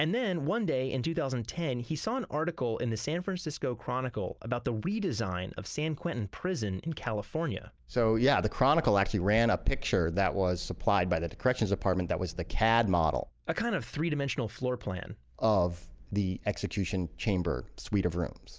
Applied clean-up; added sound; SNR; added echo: none; none; none; none.